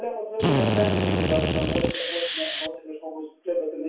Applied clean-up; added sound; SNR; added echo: none; Drill; -4 dB; reverberation time 0.3 s.